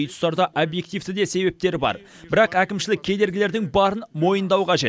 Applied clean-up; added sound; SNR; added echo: none; none; none; none.